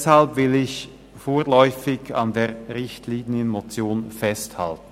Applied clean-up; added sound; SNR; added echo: none; none; none; none.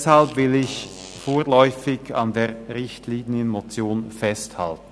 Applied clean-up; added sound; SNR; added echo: none; Fart; 19 dB; none.